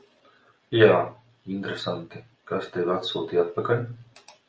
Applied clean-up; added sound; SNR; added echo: none; none; none; none.